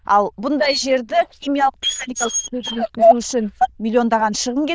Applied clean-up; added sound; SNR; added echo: neural diffusion model UNIVERSE++.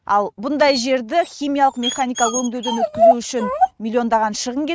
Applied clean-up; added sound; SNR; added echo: neural mask model RNNoise.